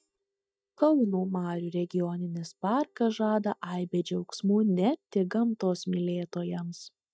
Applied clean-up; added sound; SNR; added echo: neural mask model DeepFilterNet 3.